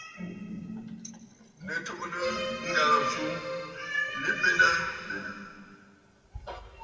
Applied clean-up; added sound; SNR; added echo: none; Keyboard (musical); 8 dB; reverberation time 2.2 s.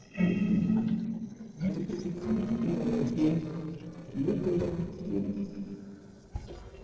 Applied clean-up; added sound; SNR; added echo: neural separator model SepFormer DNS4.